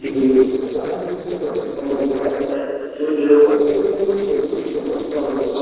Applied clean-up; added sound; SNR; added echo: neural separator model SepFormer DNS4.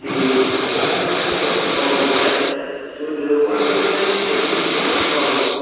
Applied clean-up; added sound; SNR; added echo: none; Breathing; 1 dB; reverberation time 2.1 s.